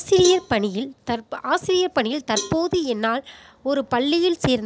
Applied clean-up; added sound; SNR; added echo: none; Cowbell; 15 dB; none.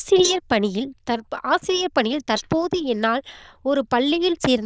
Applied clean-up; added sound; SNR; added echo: neural diffusion model UNIVERSE++.